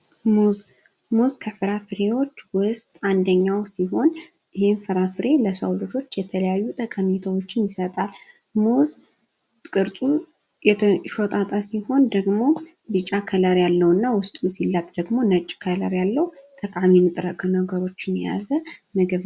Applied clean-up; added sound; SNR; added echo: none; none; none; none.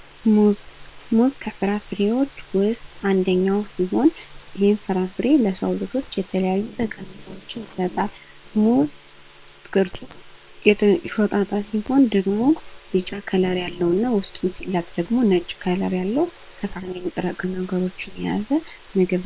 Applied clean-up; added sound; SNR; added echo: neural separator model SepFormer WHAM!.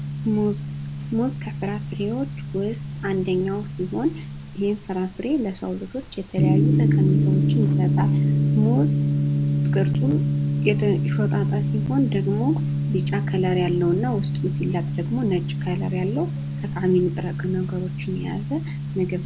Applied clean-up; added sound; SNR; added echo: none; Gong; -3 dB; none.